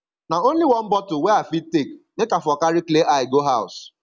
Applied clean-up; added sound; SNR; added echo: none; none; none; none.